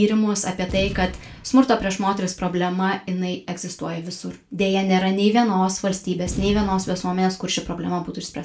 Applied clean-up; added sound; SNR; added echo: none; Boom; 12 dB; reverberation time 0.3 s.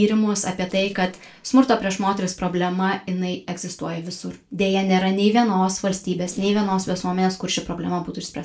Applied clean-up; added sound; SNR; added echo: neural separator model SepFormer DNS4.